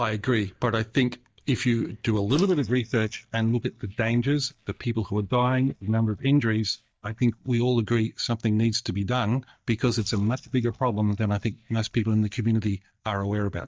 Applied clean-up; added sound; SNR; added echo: neural mask model DeepFilterNet 3.